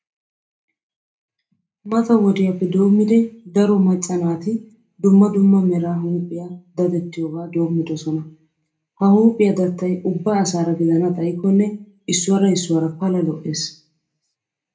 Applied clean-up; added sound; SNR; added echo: none; none; none; reverberation time 0.3 s.